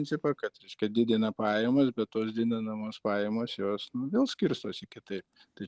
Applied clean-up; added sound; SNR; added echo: none; none; none; none.